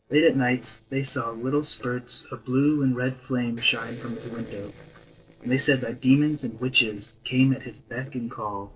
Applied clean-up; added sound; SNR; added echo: neural separator model SepFormer DNS4.